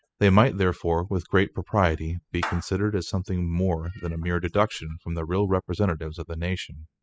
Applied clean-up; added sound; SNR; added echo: classical method spectral subtraction.